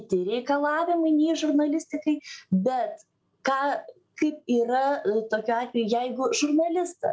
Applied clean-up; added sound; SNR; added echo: none; none; none; none.